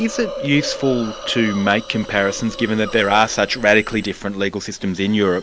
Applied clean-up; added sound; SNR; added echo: none; Hiss; 14 dB; none.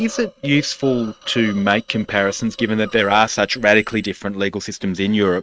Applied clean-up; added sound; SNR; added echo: neural mask model RNNoise.